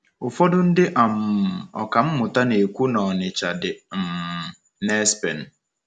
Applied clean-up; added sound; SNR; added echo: none; none; none; none.